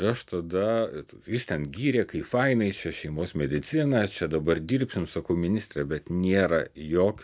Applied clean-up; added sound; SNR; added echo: none; none; none; none.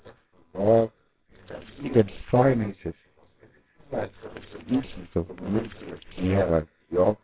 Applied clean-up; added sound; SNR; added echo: neural separator model SepFormer WHAMR!.